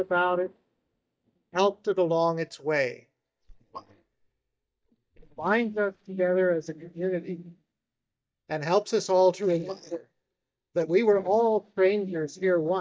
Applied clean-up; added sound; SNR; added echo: neural mask model DeepFilterNet 3.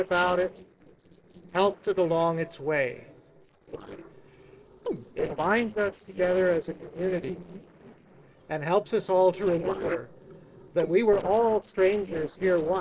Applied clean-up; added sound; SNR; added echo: neural separator model SepFormer DNS4.